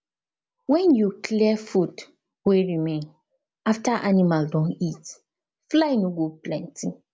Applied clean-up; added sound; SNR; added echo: none; none; none; none.